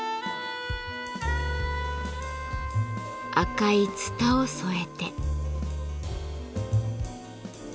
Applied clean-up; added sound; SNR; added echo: none; Keyboard (musical); 11 dB; none.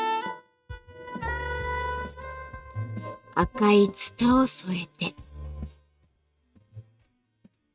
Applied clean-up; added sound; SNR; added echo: neural mask model RNNoise.